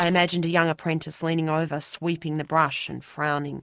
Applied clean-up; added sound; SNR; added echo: neural mask model RNNoise.